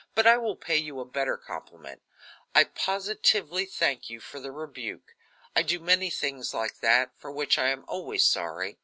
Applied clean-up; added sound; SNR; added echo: none; none; none; none.